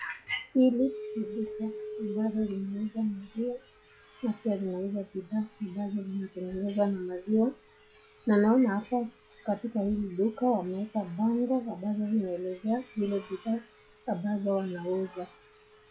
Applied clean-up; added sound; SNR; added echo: classical method log-MMSE.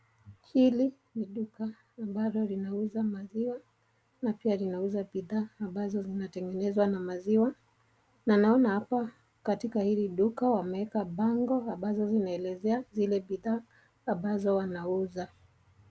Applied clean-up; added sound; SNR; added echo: none; none; none; none.